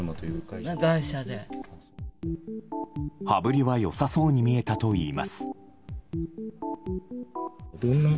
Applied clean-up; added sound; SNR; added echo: none; none; none; none.